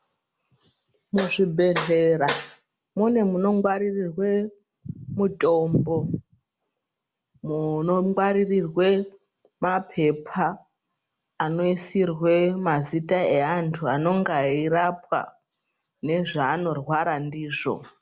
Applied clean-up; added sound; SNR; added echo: none; none; none; none.